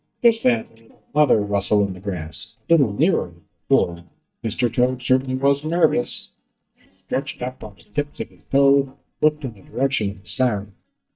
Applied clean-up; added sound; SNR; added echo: neural mask model DeepFilterNet 3.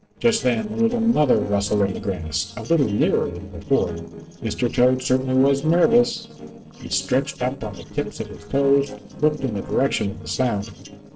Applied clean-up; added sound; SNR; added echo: neural separator model SepFormer DNS4.